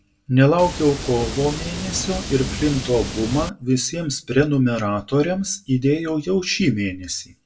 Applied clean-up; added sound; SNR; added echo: none; Water; 8 dB; reverberation time 0.1 s.